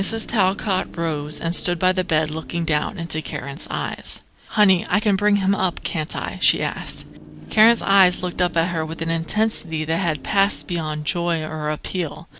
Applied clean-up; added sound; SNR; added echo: none; Car passing by / Traffic noise, roadway noise / Engine; 19 dB; none.